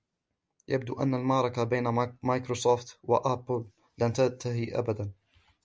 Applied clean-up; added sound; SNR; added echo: none; none; none; none.